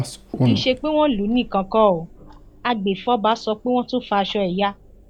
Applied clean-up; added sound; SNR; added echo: none; Clock; 8 dB; none.